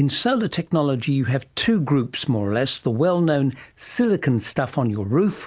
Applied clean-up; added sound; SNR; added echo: none; none; none; none.